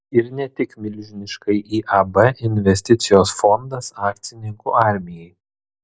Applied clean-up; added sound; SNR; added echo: none; none; none; none.